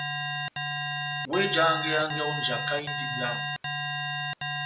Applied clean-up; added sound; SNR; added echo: none; Alarm; 0 dB; none.